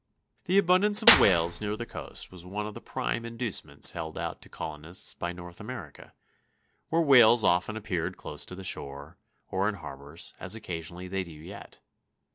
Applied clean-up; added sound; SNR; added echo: none; Clapping / Drum kit; -2 dB; none.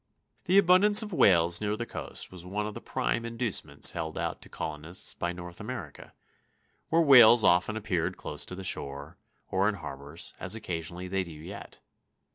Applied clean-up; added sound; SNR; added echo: none; none; none; none.